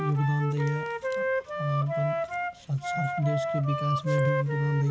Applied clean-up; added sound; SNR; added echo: none; Wind instrument, woodwind instrument; 2 dB; none.